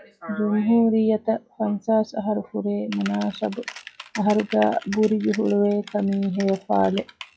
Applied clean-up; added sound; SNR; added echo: classical method log-MMSE.